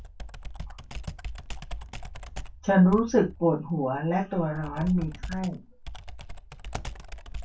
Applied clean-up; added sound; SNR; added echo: none; Computer keyboard; 10 dB; reverberation time 0.2 s.